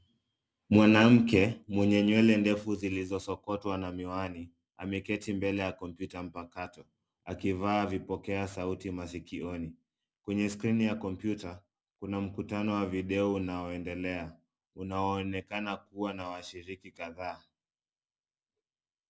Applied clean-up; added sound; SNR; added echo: none; none; none; none.